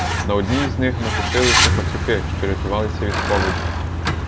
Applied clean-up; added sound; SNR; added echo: none; Truck; -3 dB; none.